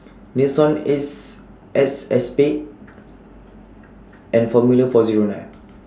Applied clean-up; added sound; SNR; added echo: none; none; none; none.